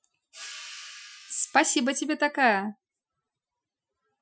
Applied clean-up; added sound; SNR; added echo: classical method Wiener filter.